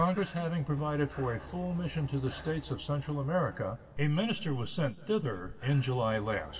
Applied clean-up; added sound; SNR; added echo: none; Breathing; 18 dB; reverberation time 2.2 s.